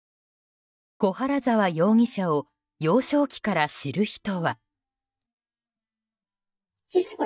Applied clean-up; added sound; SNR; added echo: neural mask model DeepFilterNet 3.